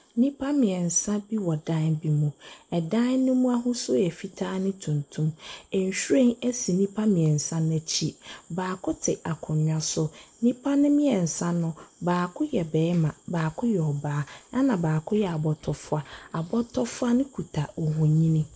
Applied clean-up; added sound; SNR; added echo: none; none; none; none.